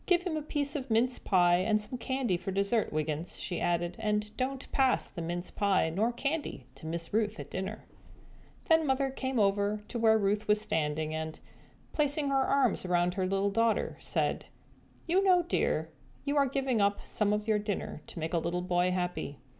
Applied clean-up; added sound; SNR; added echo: none; none; none; none.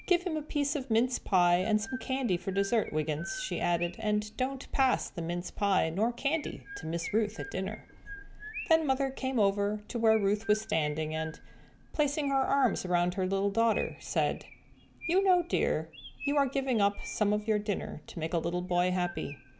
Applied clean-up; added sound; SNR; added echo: none; Chirp, tweet; 18 dB; none.